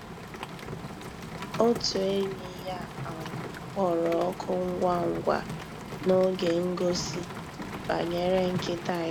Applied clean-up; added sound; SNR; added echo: none; Rain; 8 dB; none.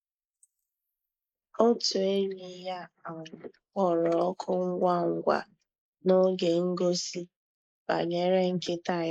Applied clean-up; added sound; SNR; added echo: neural mask model Resemble Enhance denoiser.